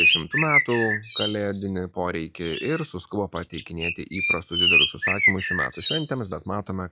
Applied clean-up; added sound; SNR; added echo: classical method log-MMSE.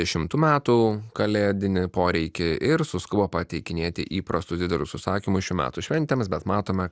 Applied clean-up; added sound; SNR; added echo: none; none; none; none.